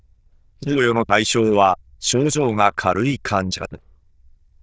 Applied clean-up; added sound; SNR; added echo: neural diffusion model UNIVERSE++.